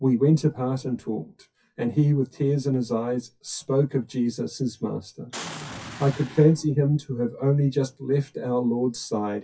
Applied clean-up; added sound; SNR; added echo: classical method WPE with log-MMSE.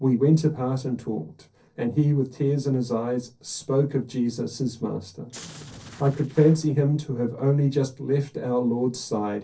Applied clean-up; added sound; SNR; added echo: neural separator model SepFormer DNS4.